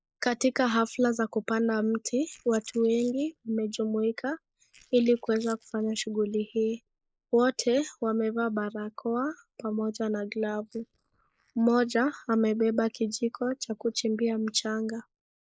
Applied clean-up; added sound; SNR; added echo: neural mask model Resemble Enhance denoiser.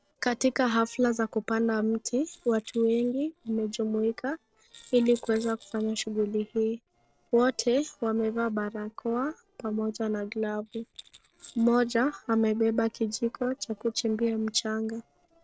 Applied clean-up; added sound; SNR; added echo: neural separator model SepFormer DNS4.